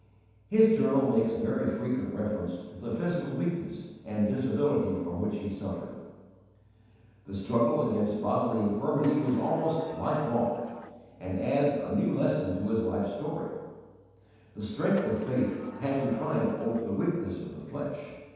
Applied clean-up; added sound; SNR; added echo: none; Sliding door; 20 dB; reverberation time 1.2 s.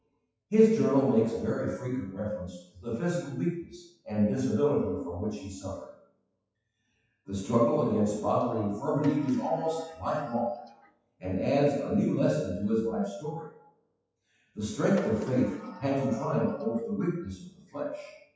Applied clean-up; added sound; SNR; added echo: classical method WPE with log-MMSE.